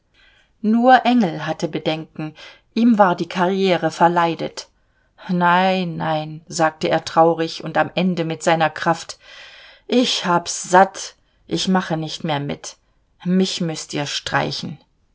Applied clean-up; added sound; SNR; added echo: none; none; none; none.